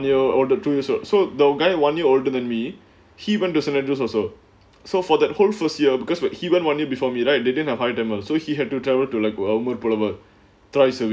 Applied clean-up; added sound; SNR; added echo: none; none; none; none.